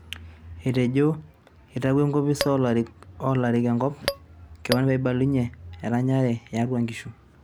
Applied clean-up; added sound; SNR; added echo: none; Tap / Glass; 6 dB; none.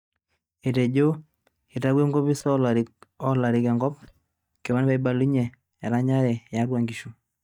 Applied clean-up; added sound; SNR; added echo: neural mask model DeepFilterNet 3.